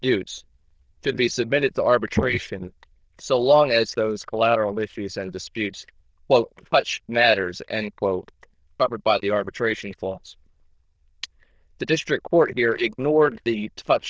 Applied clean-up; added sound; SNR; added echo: neural diffusion model UNIVERSE++.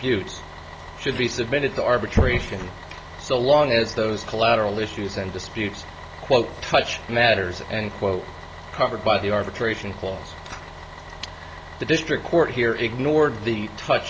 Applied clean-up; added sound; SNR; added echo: none; Bus; 16 dB; none.